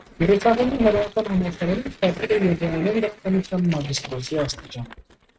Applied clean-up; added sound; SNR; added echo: neural mask model RNNoise.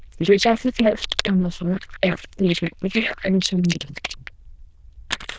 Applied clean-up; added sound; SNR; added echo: neural diffusion model UNIVERSE++.